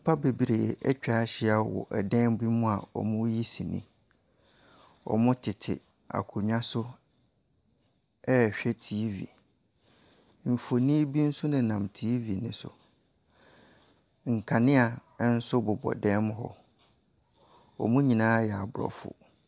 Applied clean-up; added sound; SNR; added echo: none; none; none; none.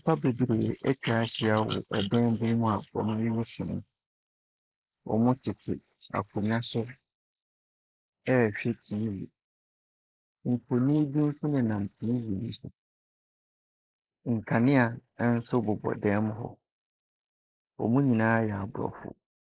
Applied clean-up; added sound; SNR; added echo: neural mask model Resemble Enhance denoiser.